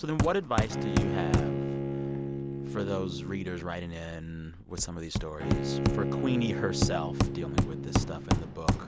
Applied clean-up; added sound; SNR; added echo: none; Hammer + Bowed string instrument; -4 dB; none.